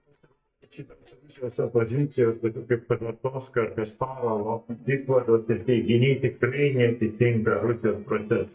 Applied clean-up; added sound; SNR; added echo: neural mask model DeepFilterNet 3.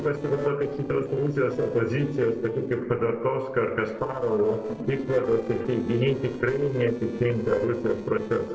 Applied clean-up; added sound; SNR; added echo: neural separator model SepFormer DNS4.